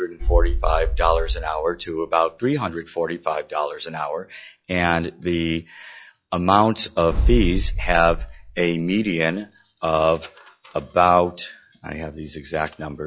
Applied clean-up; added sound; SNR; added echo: classical method log-MMSE.